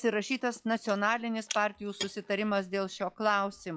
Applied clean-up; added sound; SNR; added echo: classical method log-MMSE.